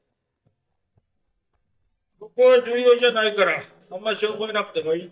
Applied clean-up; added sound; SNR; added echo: neural mask model DeepFilterNet 3.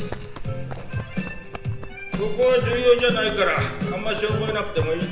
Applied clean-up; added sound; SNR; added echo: none; Run; 10 dB; reverberation time 0.9 s.